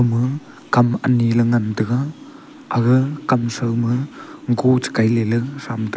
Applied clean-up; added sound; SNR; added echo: none; none; none; none.